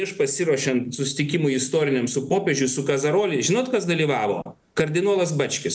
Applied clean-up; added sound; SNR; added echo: none; none; none; none.